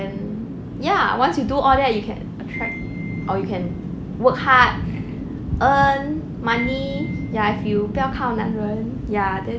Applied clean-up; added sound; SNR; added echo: none; Piano; 16 dB; none.